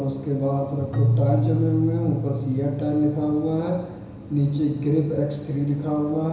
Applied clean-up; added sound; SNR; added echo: none; Keyboard (musical); 5 dB; reverberation time 1.0 s.